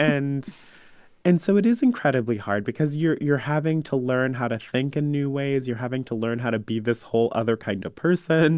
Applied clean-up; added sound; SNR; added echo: none; none; none; none.